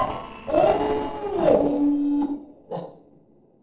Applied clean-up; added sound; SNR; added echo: neural separator model SepFormer DNS4.